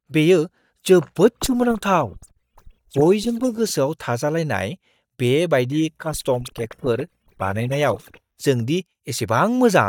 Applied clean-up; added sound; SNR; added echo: neural mask model DeepFilterNet 3.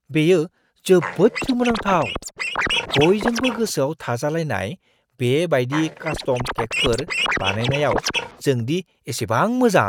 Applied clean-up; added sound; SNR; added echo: neural mask model RNNoise.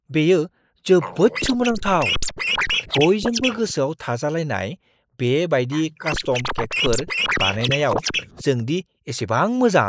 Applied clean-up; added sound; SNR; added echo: neural mask model Resemble Enhance denoiser.